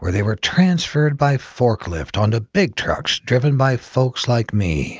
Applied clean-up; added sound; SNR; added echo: none; none; none; none.